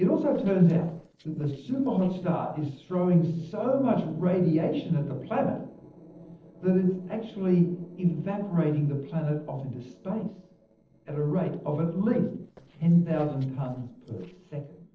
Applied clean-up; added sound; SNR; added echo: neural separator model SepFormer DNS4.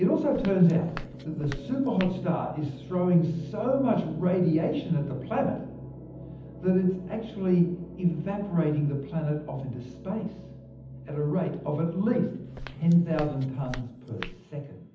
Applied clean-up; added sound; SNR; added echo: none; Walk, footsteps; 14 dB; reverberation time 0.8 s.